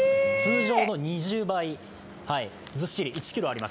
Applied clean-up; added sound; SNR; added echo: none; none; none; none.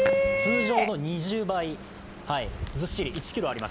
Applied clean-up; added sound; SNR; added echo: none; Hands; 13 dB; none.